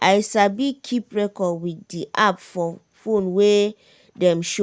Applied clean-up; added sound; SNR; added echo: none; none; none; none.